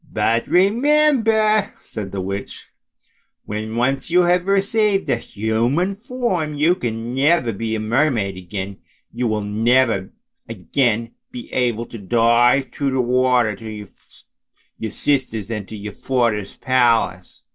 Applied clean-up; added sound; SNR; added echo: none; none; none; none.